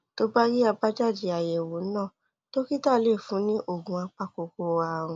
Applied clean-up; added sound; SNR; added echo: none; none; none; none.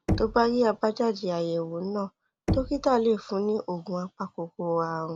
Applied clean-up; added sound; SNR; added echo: none; Knock; 9 dB; none.